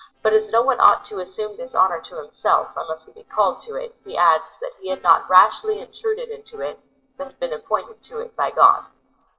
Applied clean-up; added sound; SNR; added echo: neural separator model SepFormer DNS4.